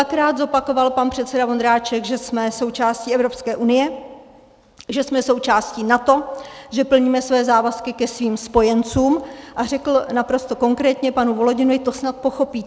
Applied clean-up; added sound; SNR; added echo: none; none; none; none.